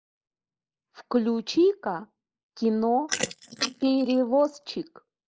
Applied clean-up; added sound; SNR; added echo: neural mask model Resemble Enhance denoiser.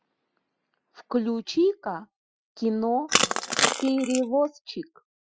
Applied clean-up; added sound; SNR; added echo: classical method Wiener filter.